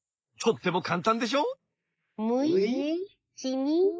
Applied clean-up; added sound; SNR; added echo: neural mask model Resemble Enhance denoiser.